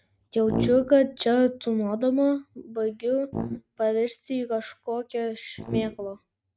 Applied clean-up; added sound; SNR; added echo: neural mask model RNNoise.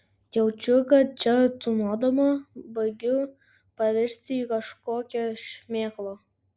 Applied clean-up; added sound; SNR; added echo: none; none; none; none.